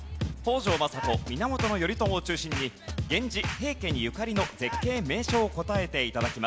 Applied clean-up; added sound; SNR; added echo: none; none; none; none.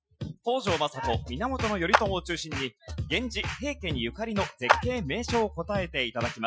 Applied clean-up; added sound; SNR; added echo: classical method Wiener filter.